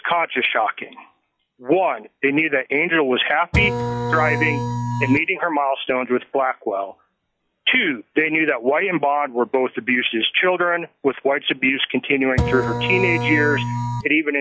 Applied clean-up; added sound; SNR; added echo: classical method log-MMSE.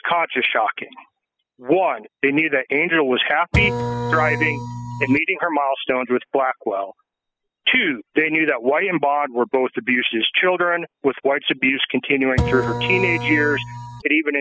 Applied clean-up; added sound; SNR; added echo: classical method spectral subtraction.